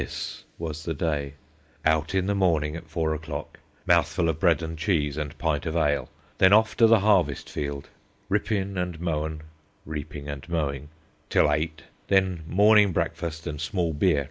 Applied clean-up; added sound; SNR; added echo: none; none; none; none.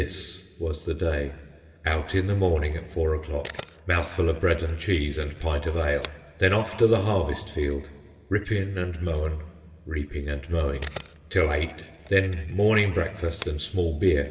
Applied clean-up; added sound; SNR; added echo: none; Camera; 16 dB; reverberation time 2.2 s.